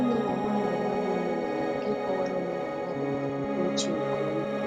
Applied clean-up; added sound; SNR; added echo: none; Piano; -5 dB; none.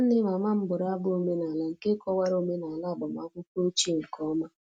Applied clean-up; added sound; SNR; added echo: none; none; none; none.